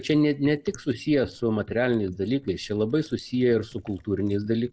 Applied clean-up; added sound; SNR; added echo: neural mask model Resemble Enhance denoiser.